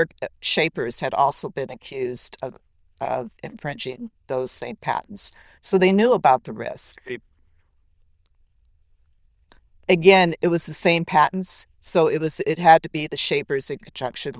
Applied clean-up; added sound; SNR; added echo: neural diffusion model UNIVERSE++.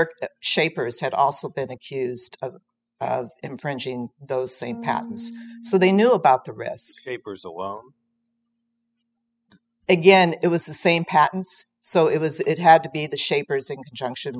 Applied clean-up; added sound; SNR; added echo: classical method spectral subtraction.